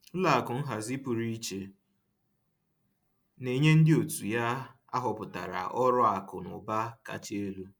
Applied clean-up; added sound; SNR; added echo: none; none; none; none.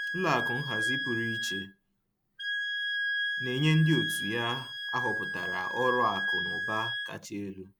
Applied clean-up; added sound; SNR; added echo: none; Wind instrument, woodwind instrument; 1 dB; none.